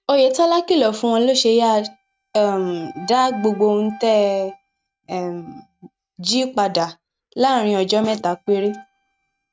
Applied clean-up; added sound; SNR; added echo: neural mask model RNNoise.